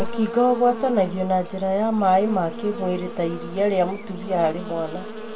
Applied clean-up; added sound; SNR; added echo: none; Buzz; 12 dB; reverberation time 0.2 s.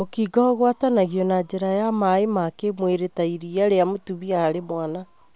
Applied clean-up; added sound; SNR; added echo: none; none; none; none.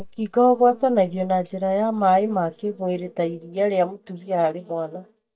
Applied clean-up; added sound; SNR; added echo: neural mask model DeepFilterNet 3.